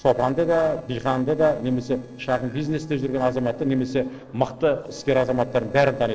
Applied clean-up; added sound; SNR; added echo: neural separator model SepFormer DNS4.